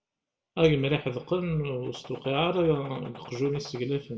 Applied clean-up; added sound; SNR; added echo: none; Gunshot, gunfire; 20 dB; reverberation time 1.0 s.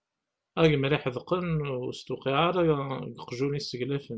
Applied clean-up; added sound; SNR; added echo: none; none; none; none.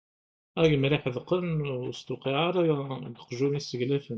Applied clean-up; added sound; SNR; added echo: neural mask model DeepFilterNet 3.